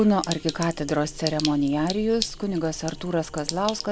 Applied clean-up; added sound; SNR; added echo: none; Sink (filling or washing); 11 dB; none.